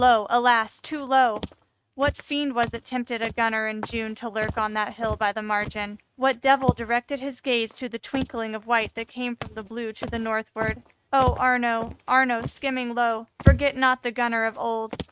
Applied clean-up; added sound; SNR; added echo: neural mask model RNNoise.